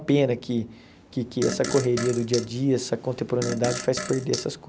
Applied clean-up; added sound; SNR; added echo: none; Fart; 9 dB; none.